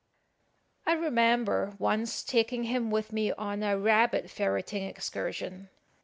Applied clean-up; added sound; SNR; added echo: none; none; none; none.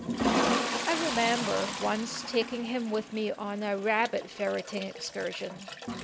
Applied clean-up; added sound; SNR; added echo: none; Toilet flush; 2 dB; none.